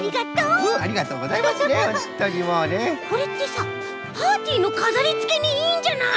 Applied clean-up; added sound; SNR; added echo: none; Bowed string instrument; 9 dB; none.